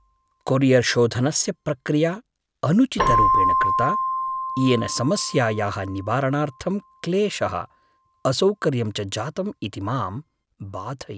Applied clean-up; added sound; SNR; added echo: none; Keyboard (musical); 5 dB; none.